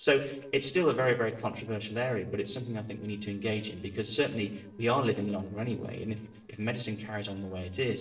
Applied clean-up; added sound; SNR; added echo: neural separator model SepFormer DNS4.